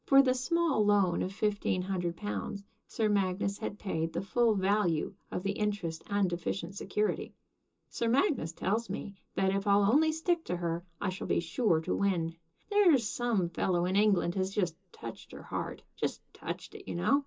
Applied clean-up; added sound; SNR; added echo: none; none; none; reverberation time 0.2 s.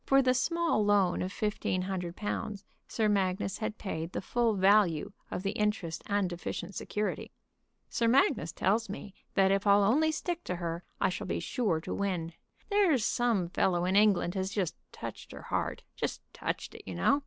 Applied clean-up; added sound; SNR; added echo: none; none; none; none.